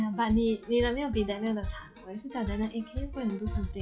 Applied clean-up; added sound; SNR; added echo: classical method log-MMSE.